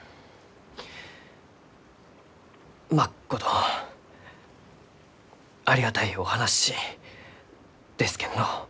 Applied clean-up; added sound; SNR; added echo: none; none; none; none.